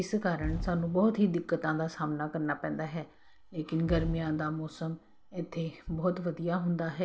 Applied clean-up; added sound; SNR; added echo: none; Fireworks; 12 dB; none.